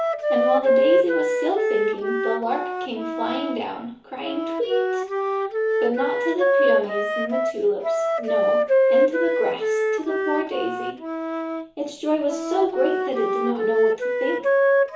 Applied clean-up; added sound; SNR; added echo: none; Wind instrument, woodwind instrument; -5 dB; reverberation time 0.8 s.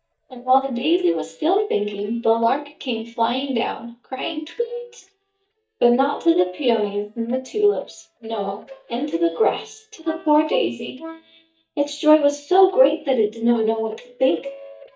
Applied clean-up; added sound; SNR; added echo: neural mask model DeepFilterNet 3.